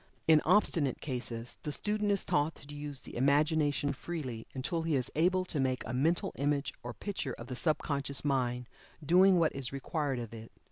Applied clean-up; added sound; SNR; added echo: none; none; none; none.